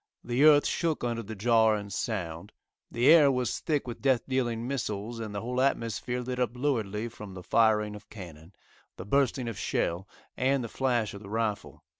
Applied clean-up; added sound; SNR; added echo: none; none; none; none.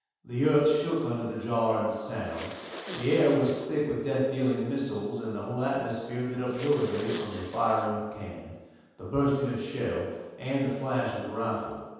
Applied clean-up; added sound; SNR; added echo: none; Respiratory sounds; 10 dB; reverberation time 1.2 s.